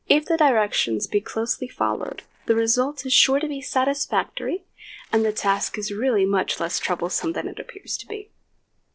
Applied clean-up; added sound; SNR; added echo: neural separator model SepFormer DNS4.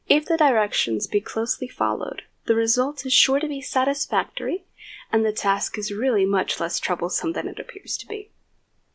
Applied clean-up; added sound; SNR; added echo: none; none; none; none.